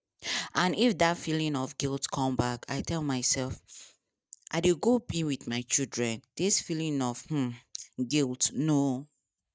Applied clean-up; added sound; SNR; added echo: neural mask model DeepFilterNet 3.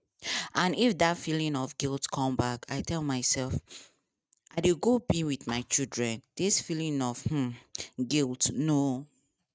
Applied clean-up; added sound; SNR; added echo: neural mask model RNNoise.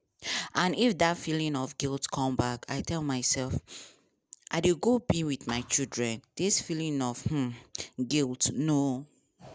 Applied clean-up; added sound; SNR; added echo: none; Thump, thud; 18 dB; none.